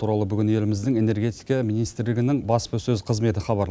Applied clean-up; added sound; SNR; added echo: none; none; none; none.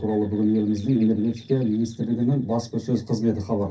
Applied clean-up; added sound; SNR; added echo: neural separator model SepFormer DNS4.